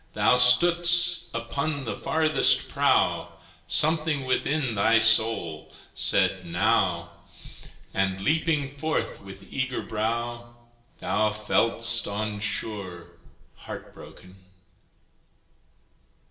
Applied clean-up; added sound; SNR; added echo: none; none; none; reverberation time 0.7 s.